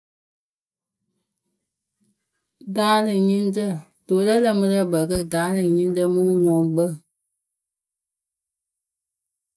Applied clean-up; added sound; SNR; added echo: neural mask model DeepFilterNet 3.